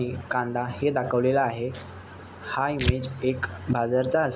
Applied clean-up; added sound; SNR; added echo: none; Tearing; 7 dB; none.